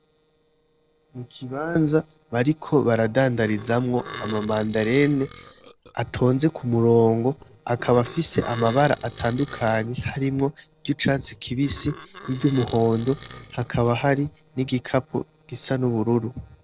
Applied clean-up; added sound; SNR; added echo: neural separator model SepFormer DNS4.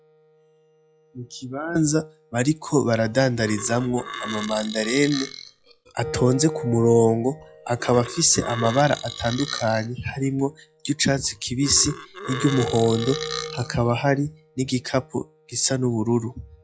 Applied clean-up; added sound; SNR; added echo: classical method log-MMSE.